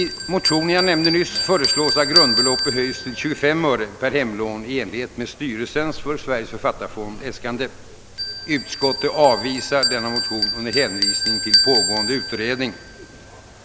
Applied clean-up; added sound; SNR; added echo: none; Bell; 2 dB; none.